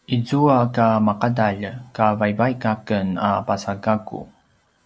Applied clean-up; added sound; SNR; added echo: none; none; none; none.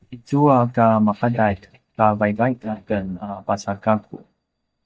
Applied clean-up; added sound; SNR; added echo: neural mask model DeepFilterNet 3.